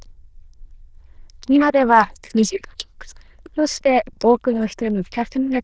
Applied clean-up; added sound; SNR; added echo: neural diffusion model UNIVERSE++.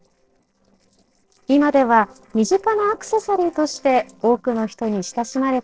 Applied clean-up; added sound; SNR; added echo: neural separator model SepFormer DNS4.